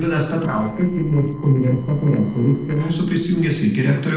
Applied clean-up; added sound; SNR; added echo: neural separator model SepFormer DNS4.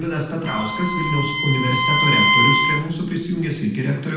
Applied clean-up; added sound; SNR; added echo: none; Bowed string instrument; -3 dB; reverberation time 0.9 s.